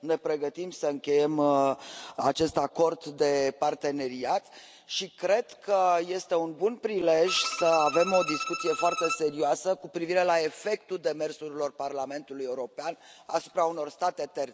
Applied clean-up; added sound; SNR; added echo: none; Bowed string instrument; 6 dB; none.